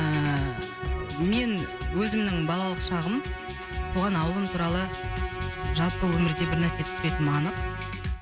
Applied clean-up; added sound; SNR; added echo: none; Musical instrument; 8 dB; none.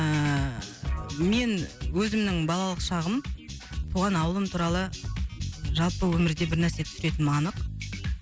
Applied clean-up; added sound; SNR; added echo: none; none; none; none.